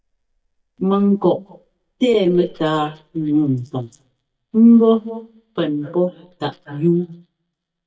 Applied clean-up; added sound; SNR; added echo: neural mask model DeepFilterNet 3.